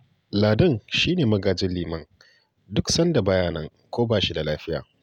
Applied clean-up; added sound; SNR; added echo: none; none; none; none.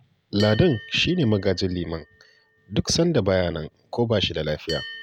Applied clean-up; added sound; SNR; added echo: none; Bell; 18 dB; none.